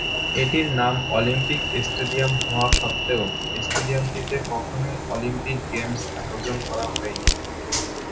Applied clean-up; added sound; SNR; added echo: none; Train + Crack; 0 dB; none.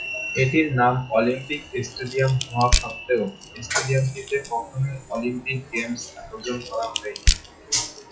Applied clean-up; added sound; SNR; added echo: classical method log-MMSE.